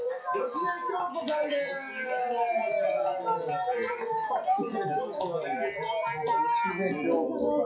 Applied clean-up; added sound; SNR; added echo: classical method WPE with log-MMSE.